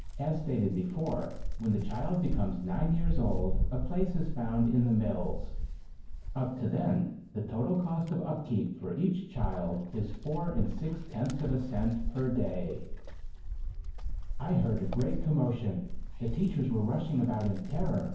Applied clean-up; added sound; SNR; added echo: none; Wind; 3 dB; reverberation time 0.9 s.